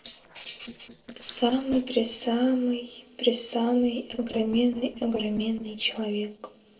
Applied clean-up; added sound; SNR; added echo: neural separator model SepFormer DNS4.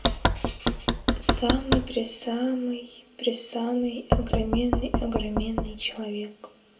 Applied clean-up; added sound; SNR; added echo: none; Knock; 0 dB; reverberation time 0.2 s.